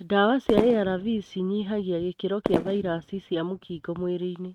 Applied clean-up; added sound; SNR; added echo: neural mask model RNNoise.